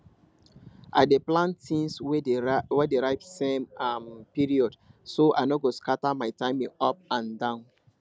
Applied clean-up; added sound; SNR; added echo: none; none; none; none.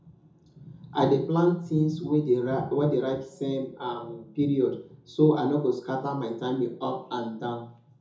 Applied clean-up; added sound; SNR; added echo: none; none; none; reverberation time 0.6 s.